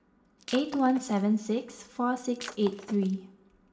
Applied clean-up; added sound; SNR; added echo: none; Shatter; 16 dB; reverberation time 0.7 s.